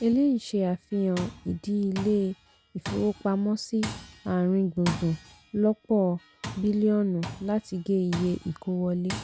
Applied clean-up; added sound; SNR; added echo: none; Tools; 14 dB; none.